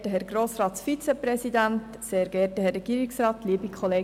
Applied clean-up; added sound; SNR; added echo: none; none; none; none.